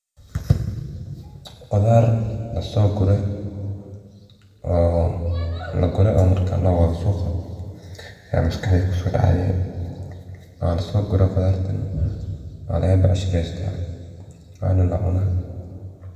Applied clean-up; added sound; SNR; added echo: none; none; none; reverberation time 2.2 s.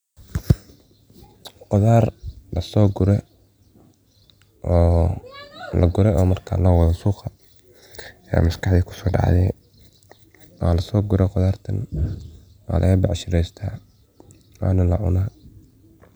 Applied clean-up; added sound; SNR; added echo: none; none; none; none.